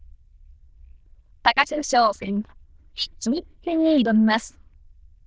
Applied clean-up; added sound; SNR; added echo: neural diffusion model UNIVERSE++.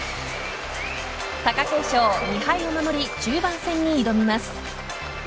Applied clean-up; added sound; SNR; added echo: none; Animal; 12 dB; none.